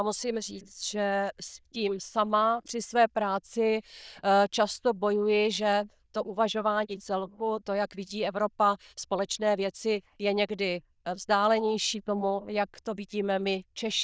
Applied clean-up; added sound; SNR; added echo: neural diffusion model UNIVERSE++.